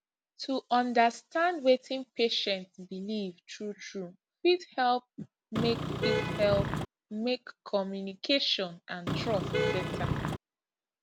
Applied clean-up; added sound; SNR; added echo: none; Vehicle horn, car horn, honking; 0 dB; none.